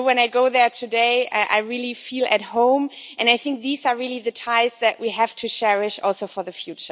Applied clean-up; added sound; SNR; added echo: none; none; none; none.